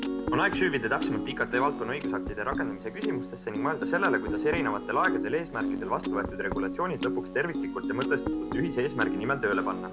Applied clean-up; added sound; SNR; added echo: none; Piano; 2 dB; none.